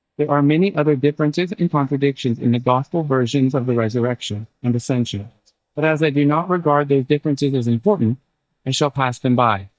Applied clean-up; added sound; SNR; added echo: neural mask model DeepFilterNet 3.